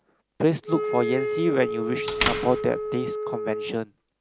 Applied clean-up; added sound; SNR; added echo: none; Door + Wind instrument, woodwind instrument; 2 dB; none.